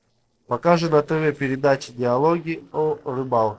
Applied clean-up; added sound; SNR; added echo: neural separator model SepFormer DNS4.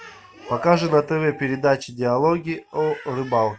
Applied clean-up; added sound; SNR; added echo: none; none; none; none.